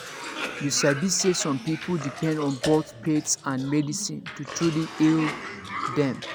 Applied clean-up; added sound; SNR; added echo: none; Cough; 9 dB; none.